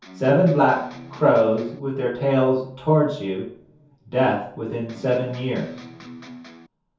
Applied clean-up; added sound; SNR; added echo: none; Electric guitar; 18 dB; reverberation time 0.6 s.